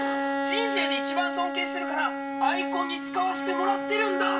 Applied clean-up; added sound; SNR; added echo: none; Bowed string instrument; 0 dB; reverberation time 0.2 s.